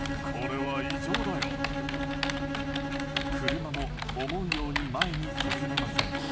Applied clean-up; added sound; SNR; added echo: none; Typing + Bowed string instrument; -4 dB; none.